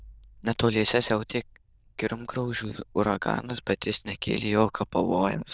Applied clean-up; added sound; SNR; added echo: neural diffusion model UNIVERSE++.